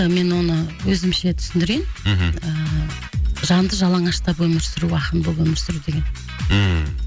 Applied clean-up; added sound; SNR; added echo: none; none; none; none.